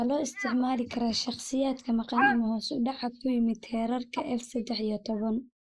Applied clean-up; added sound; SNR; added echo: neural mask model Resemble Enhance denoiser.